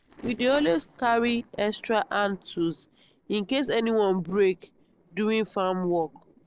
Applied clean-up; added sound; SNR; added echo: neural separator model SepFormer DNS4.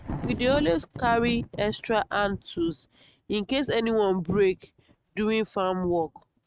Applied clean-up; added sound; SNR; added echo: neural mask model RNNoise.